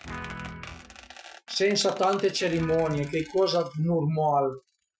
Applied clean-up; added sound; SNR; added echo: classical method Wiener filter.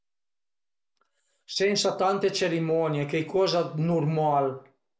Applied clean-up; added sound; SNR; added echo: none; none; none; none.